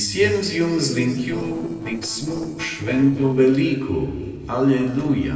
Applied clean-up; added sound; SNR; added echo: neural separator model SepFormer DNS4.